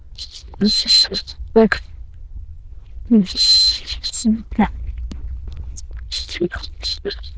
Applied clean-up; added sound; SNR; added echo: neural diffusion model UNIVERSE++.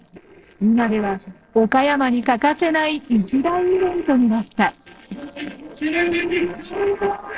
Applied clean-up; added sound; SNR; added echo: neural separator model SepFormer DNS4.